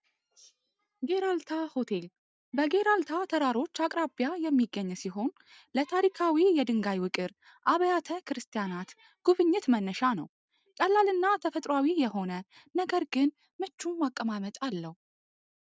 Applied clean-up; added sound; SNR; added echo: none; none; none; none.